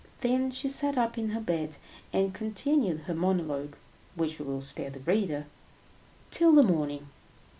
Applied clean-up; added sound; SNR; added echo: none; none; none; none.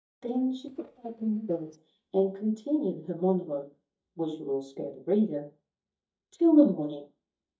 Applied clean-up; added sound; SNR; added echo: neural mask model DeepFilterNet 3.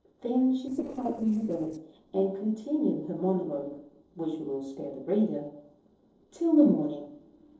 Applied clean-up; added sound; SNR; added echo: neural separator model SepFormer DNS4.